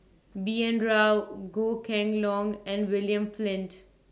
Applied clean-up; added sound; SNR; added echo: none; none; none; none.